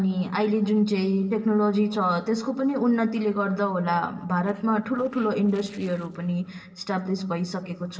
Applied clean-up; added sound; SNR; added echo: neural separator model SepFormer DNS4.